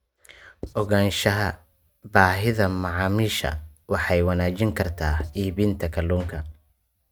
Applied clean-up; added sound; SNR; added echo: neural mask model RNNoise.